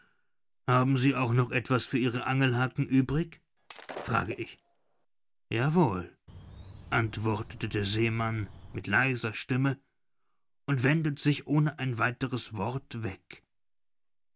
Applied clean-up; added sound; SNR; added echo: none; Bird + Shatter; 16 dB; none.